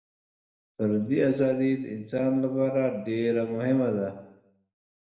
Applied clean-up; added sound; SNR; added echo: none; none; none; reverberation time 0.8 s.